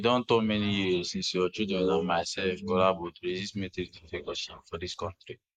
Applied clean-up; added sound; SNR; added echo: neural mask model Resemble Enhance denoiser.